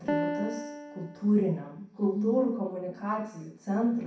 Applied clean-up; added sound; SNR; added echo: none; Piano; 8 dB; reverberation time 0.6 s.